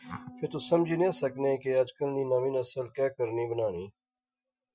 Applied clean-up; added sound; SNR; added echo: classical method Wiener filter.